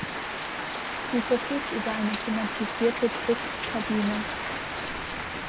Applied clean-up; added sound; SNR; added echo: none; Rain; 2 dB; none.